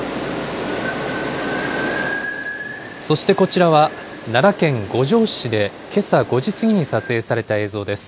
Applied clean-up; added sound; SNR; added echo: none; none; none; none.